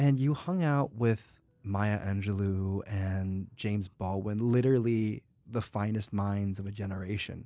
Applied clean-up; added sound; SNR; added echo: none; none; none; none.